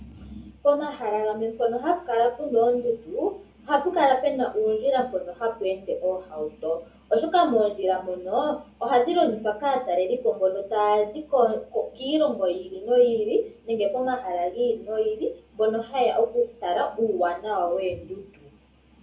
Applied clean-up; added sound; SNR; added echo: none; none; none; reverberation time 0.3 s.